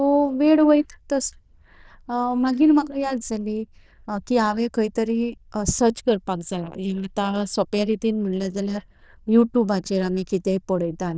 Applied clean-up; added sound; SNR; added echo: neural diffusion model UNIVERSE++.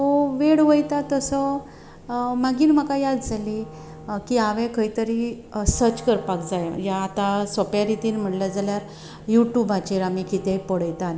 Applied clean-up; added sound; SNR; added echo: none; Wind instrument, woodwind instrument; 20 dB; none.